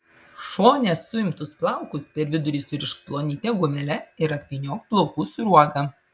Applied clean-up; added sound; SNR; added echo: none; none; none; none.